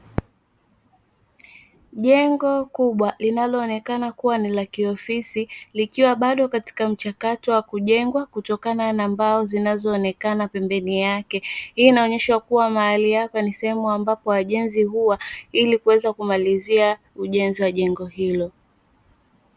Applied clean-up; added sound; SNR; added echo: none; none; none; none.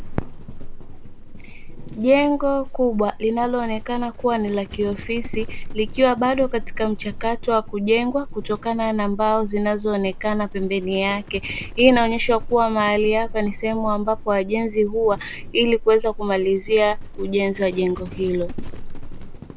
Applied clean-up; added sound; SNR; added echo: none; Livestock, farm animals, working animals; 8 dB; none.